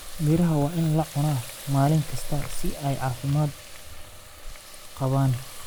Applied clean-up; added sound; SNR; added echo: none; Water tap, faucet; 8 dB; none.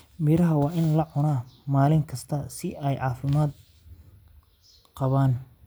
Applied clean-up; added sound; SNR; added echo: none; none; none; none.